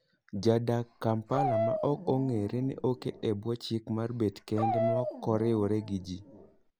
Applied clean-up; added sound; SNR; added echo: none; Dog; 5 dB; none.